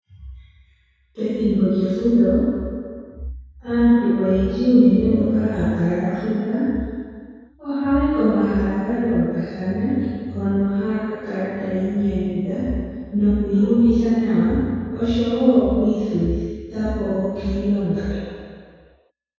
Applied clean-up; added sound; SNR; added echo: none; none; none; reverberation time 2.0 s.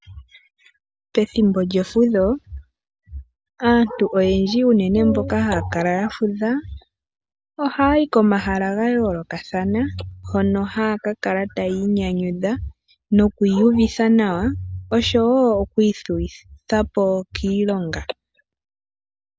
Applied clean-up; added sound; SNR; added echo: none; none; none; none.